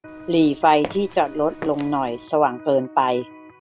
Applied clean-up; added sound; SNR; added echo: none; Electric guitar + Walk, footsteps; 17 dB; none.